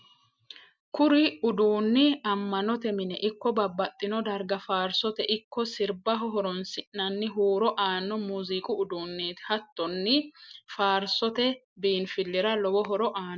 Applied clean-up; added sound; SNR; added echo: none; none; none; none.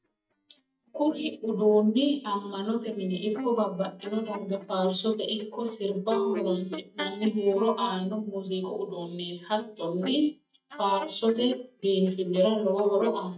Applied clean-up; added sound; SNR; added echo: neural mask model DeepFilterNet 3.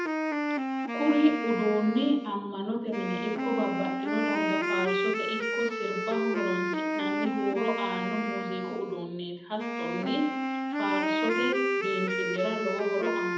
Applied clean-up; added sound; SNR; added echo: none; Wind instrument, woodwind instrument; 0 dB; reverberation time 0.8 s.